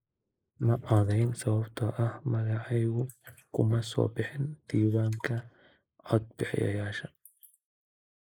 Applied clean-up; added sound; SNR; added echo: neural mask model Resemble Enhance denoiser.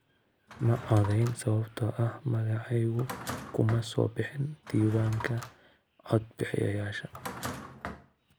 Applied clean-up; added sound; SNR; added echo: none; Drawer open or close; 14 dB; none.